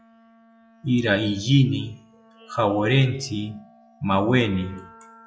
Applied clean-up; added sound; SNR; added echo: classical method log-MMSE.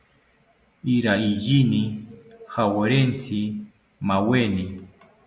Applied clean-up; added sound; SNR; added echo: none; none; none; none.